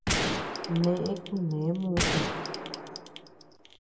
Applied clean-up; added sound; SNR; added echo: none; Gunshot, gunfire; 1 dB; reverberation time 1.6 s.